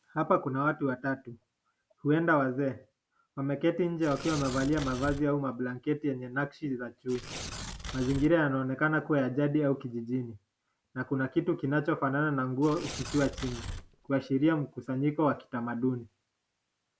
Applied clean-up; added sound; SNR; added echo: none; Tearing; 10 dB; none.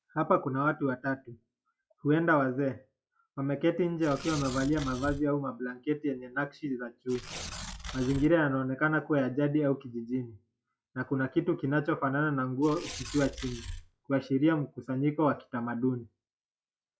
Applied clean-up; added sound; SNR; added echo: classical method log-MMSE.